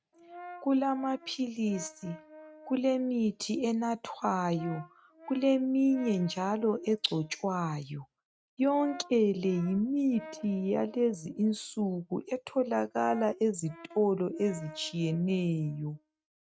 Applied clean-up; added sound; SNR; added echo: neural mask model RNNoise.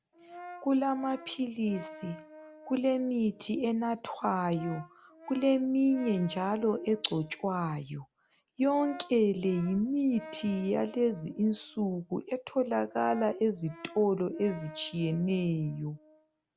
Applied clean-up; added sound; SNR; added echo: none; Brass instrument; 19 dB; none.